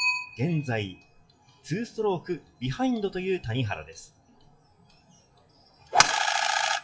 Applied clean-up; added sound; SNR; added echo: classical method WPE with log-MMSE.